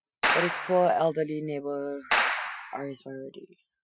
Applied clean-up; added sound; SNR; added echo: classical method Wiener filter.